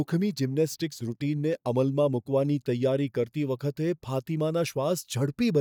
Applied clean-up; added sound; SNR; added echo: neural mask model DeepFilterNet 3.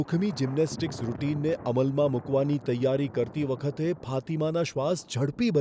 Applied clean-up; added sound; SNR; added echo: none; Thunder; 16 dB; none.